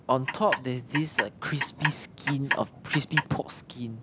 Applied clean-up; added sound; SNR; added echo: none; Clock; 3 dB; none.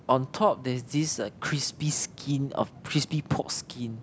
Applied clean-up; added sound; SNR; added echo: none; none; none; none.